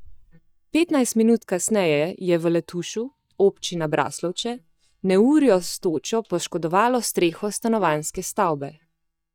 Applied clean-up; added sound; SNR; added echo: neural mask model DeepFilterNet 3.